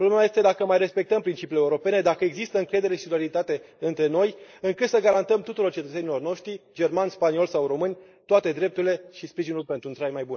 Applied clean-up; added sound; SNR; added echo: neural mask model Resemble Enhance denoiser.